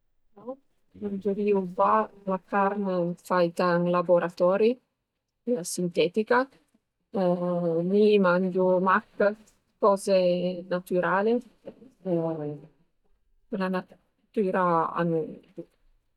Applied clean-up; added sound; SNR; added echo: neural mask model DeepFilterNet 3.